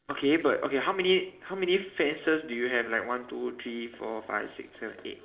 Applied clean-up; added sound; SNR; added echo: neural separator model SepFormer DNS4.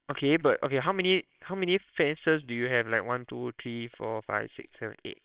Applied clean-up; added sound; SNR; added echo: neural separator model SepFormer WHAMR!.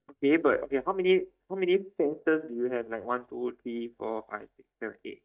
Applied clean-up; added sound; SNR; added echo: neural mask model DeepFilterNet 3.